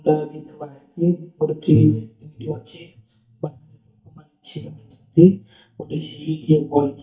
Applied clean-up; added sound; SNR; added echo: neural mask model DeepFilterNet 3.